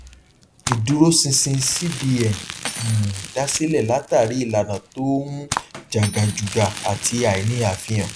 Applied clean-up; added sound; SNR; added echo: none; Crumpling, crinkling + Cutlery, silverware; 11 dB; none.